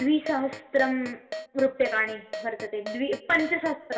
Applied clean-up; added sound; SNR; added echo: none; Keyboard (musical); 12 dB; reverberation time 0.7 s.